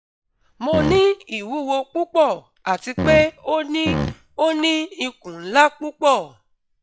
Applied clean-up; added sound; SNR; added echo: classical method log-MMSE.